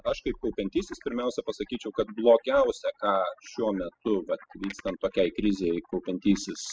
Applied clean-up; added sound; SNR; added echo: classical method spectral subtraction.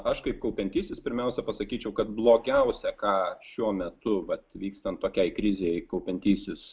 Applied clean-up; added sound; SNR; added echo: none; none; none; none.